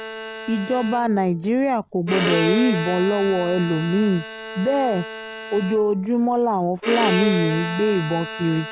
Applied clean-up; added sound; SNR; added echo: none; Bowed string instrument; 8 dB; none.